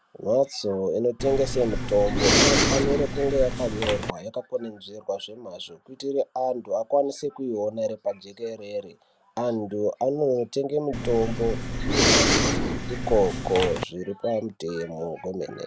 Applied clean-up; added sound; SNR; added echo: none; Respiratory sounds; -3 dB; none.